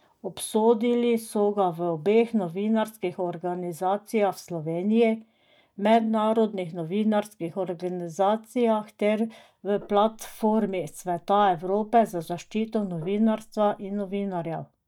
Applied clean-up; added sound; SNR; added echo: neural mask model DeepFilterNet 3.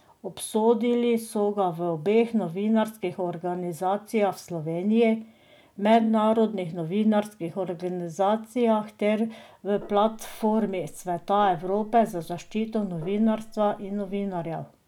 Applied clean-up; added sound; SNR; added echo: none; Gong; 20 dB; none.